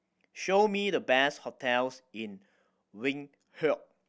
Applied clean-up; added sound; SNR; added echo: none; none; none; none.